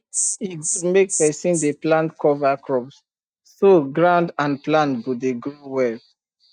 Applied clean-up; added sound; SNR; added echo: neural mask model DeepFilterNet 3.